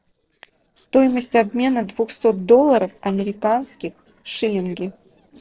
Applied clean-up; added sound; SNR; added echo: neural separator model SepFormer DNS4.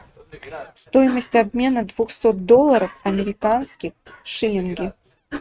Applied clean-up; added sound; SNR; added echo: neural mask model RNNoise.